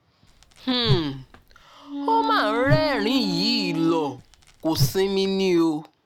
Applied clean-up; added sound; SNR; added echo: none; Wind instrument, woodwind instrument + Whoosh, swoosh, swish; 4 dB; none.